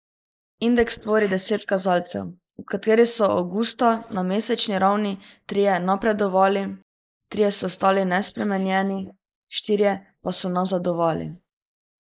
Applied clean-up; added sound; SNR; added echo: neural mask model Resemble Enhance denoiser.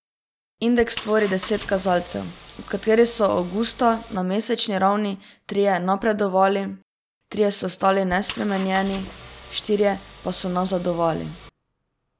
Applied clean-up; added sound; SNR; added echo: none; Engine; 16 dB; none.